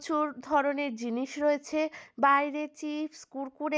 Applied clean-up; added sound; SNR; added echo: none; none; none; none.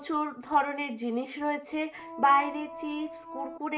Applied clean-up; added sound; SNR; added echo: none; Organ; 12 dB; reverberation time 0.4 s.